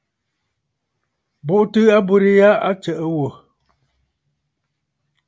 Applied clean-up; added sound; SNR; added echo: none; none; none; none.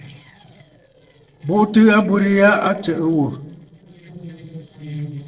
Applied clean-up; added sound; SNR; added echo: neural separator model SepFormer DNS4.